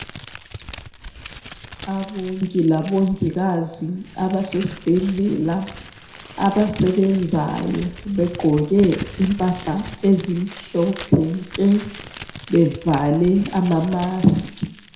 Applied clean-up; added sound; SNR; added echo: none; Crumpling, crinkling; 16 dB; reverberation time 0.6 s.